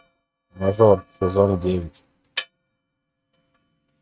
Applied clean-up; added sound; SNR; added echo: neural mask model RNNoise.